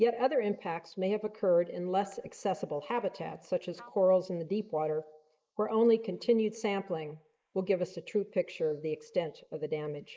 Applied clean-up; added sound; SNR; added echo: neural mask model Resemble Enhance denoiser.